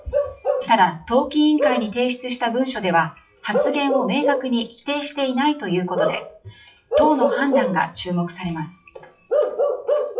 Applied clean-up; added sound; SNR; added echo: classical method WPE with log-MMSE.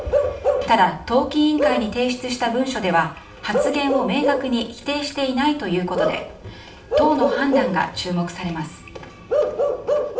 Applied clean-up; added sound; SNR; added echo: none; Bark / Livestock, farm animals, working animals; 2 dB; reverberation time 0.4 s.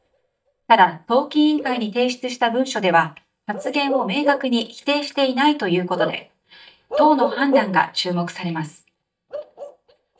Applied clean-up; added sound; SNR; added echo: neural mask model DeepFilterNet 3.